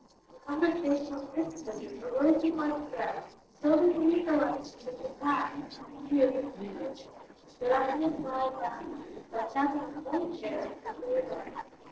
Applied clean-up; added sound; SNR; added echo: neural separator model SepFormer DNS4.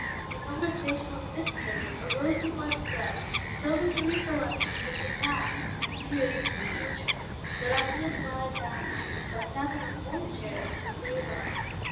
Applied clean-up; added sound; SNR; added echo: none; Bird vocalization, bird call, bird song; -1 dB; reverberation time 0.9 s.